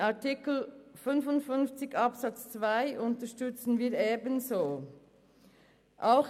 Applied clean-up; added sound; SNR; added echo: none; none; none; none.